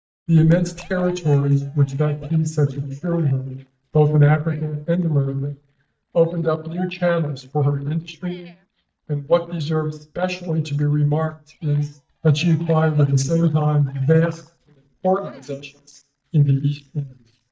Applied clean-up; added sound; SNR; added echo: neural mask model DeepFilterNet 3.